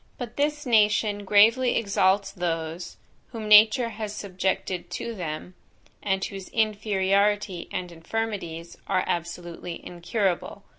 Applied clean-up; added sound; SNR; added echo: none; none; none; none.